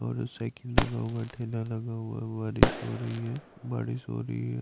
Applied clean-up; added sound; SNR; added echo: none; Fireworks; -1 dB; none.